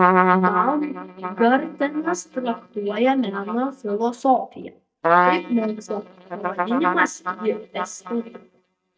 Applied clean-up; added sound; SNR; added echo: neural mask model DeepFilterNet 3.